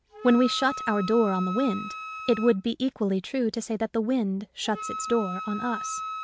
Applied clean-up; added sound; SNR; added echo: none; Wind instrument, woodwind instrument; 10 dB; none.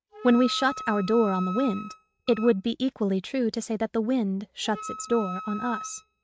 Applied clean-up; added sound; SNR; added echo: neural mask model RNNoise.